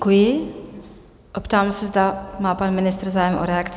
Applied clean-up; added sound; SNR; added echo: none; none; none; none.